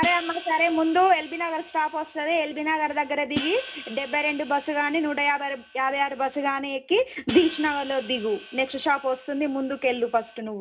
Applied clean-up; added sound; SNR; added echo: none; Hi-hat; 14 dB; reverberation time 0.3 s.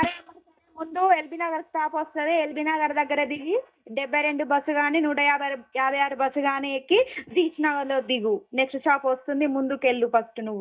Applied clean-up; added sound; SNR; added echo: neural mask model DeepFilterNet 3.